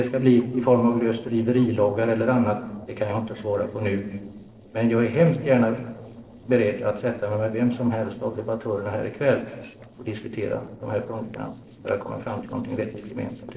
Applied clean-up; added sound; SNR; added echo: neural separator model SepFormer DNS4.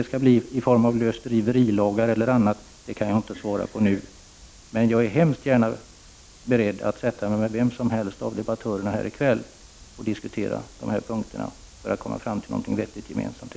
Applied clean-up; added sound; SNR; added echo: none; none; none; none.